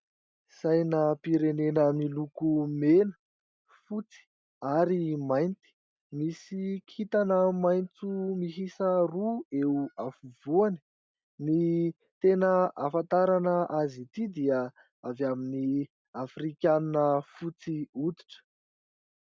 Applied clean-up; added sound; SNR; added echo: none; none; none; none.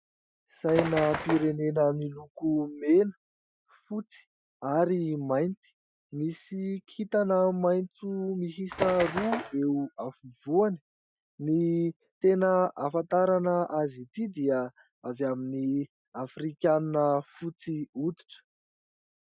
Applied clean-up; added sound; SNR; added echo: classical method Wiener filter.